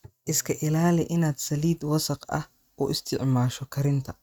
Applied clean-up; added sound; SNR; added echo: neural mask model RNNoise.